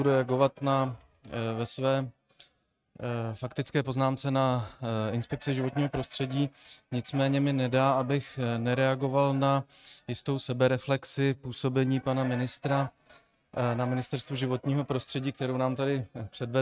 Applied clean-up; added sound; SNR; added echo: neural mask model RNNoise.